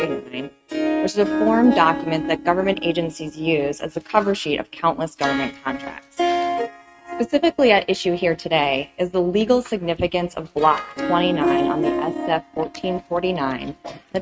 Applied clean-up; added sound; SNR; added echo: neural mask model RNNoise.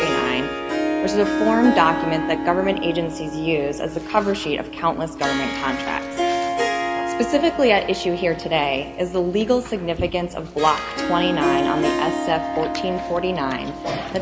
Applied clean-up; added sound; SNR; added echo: none; Harp; 3 dB; none.